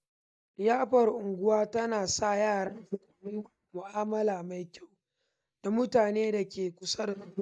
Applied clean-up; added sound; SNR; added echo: neural mask model DeepFilterNet 3.